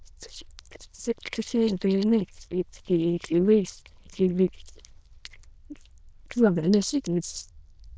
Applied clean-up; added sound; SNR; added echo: neural diffusion model UNIVERSE++.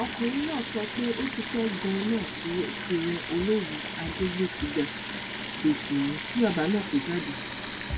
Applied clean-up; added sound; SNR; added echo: none; Sink (filling or washing) / Water tap, faucet; 0 dB; none.